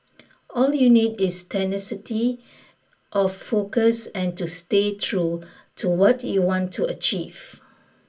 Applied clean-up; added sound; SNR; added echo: none; none; none; reverberation time 0.2 s.